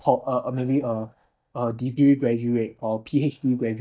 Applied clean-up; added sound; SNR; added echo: neural mask model DeepFilterNet 3.